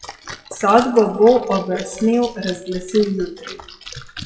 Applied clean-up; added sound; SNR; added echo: classical method WPE with log-MMSE.